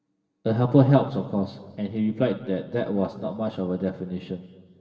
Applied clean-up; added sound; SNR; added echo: none; none; none; reverberation time 2.5 s.